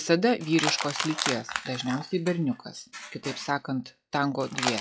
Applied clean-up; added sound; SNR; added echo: classical method log-MMSE.